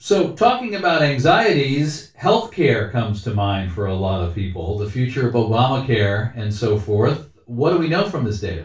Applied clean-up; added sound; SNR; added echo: none; none; none; reverberation time 0.3 s.